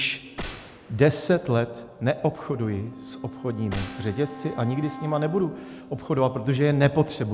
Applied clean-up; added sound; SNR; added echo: none; Wind instrument, woodwind instrument + Gunshot, gunfire; 15 dB; none.